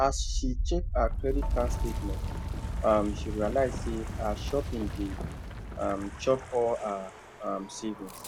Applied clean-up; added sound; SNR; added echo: none; Wind; 2 dB; none.